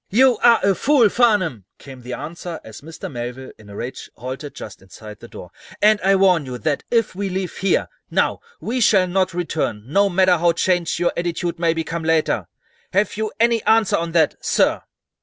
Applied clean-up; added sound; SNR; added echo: none; none; none; none.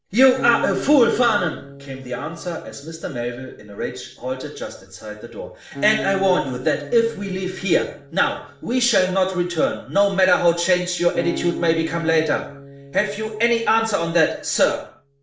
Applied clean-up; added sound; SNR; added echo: none; Acoustic guitar; 16 dB; reverberation time 0.5 s.